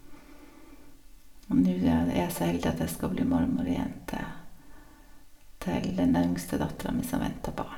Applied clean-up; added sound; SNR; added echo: none; none; none; reverberation time 0.5 s.